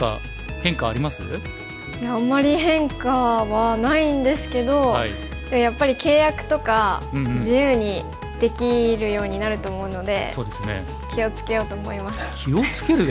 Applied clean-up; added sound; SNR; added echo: none; none; none; none.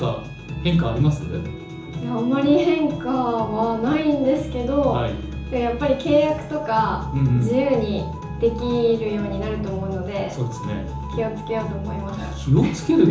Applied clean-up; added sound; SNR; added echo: none; none; none; reverberation time 0.7 s.